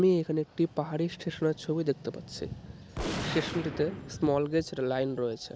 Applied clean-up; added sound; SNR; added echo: none; Gunshot, gunfire; 12 dB; none.